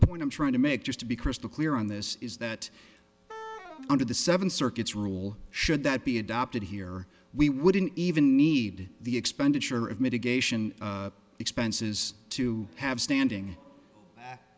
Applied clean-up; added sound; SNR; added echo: none; Wind instrument, woodwind instrument; 16 dB; none.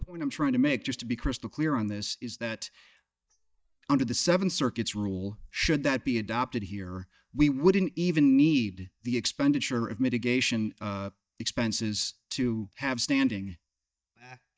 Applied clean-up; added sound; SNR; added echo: neural mask model DeepFilterNet 3.